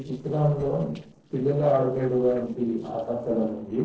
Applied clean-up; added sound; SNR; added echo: neural separator model SepFormer DNS4.